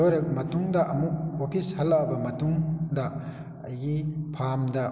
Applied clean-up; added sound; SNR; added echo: none; none; none; none.